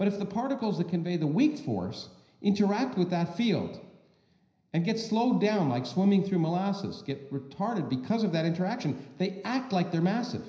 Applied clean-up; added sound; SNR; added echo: none; none; none; reverberation time 0.9 s.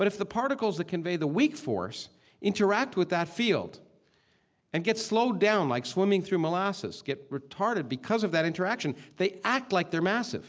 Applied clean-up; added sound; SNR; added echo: none; none; none; none.